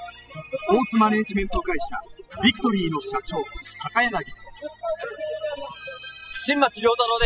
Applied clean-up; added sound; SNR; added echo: classical method spectral subtraction.